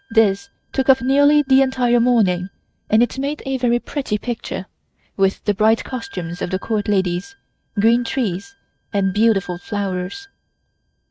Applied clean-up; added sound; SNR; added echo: neural mask model RNNoise.